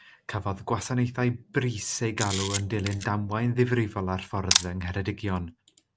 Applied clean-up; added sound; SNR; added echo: none; Camera; 5 dB; none.